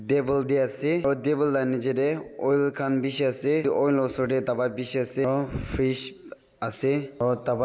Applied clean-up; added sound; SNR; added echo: none; none; none; none.